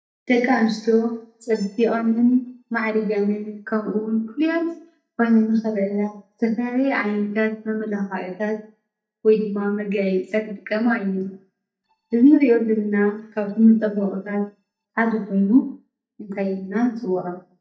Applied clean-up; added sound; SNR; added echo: neural mask model DeepFilterNet 3.